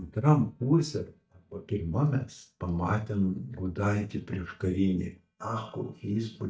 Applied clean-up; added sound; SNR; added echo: neural mask model DeepFilterNet 3.